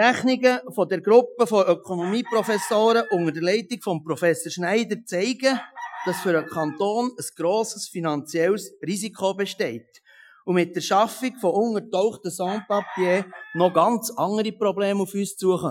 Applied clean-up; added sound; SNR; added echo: classical method Wiener filter.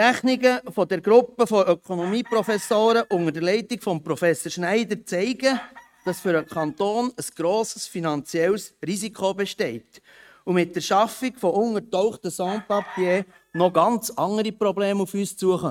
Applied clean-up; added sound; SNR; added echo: neural mask model RNNoise.